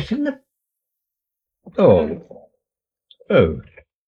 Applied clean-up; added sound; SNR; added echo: neural mask model Resemble Enhance denoiser.